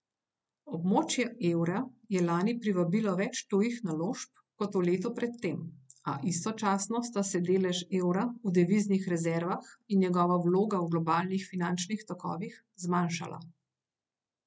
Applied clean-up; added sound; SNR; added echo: none; none; none; none.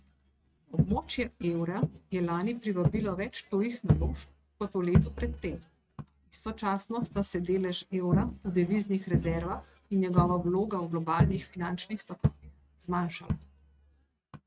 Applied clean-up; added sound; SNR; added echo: neural mask model RNNoise.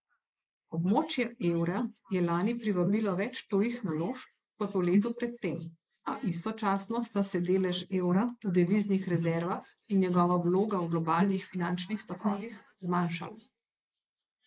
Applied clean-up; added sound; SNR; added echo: neural mask model Resemble Enhance denoiser.